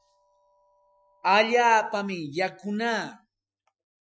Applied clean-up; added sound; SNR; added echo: classical method Wiener filter.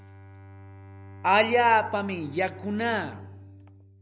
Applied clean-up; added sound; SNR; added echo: none; Bowed string instrument; 17 dB; none.